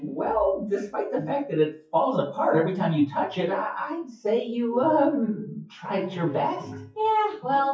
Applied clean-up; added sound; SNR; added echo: classical method WPE with log-MMSE.